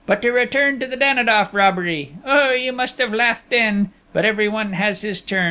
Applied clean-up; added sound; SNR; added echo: none; none; none; none.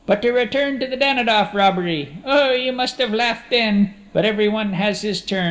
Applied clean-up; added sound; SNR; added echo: none; none; none; reverberation time 0.9 s.